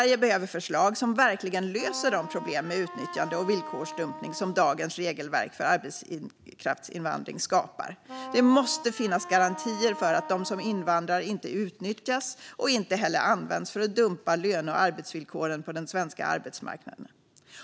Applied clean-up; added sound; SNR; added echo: none; Wind instrument, woodwind instrument; 12 dB; none.